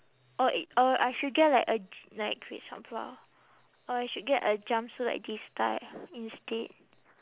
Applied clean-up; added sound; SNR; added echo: none; none; none; none.